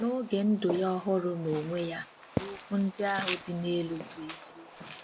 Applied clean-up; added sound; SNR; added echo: none; Walk, footsteps; 9 dB; none.